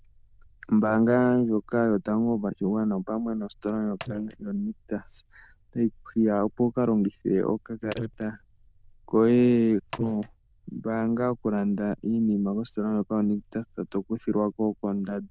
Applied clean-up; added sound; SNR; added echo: neural diffusion model UNIVERSE++.